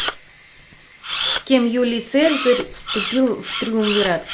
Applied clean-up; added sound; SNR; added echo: none; Camera; 6 dB; none.